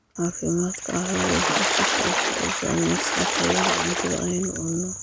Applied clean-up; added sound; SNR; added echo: none; Water / Splash, splatter; 0 dB; none.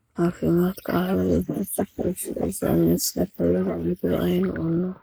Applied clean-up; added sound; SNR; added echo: neural mask model Resemble Enhance denoiser.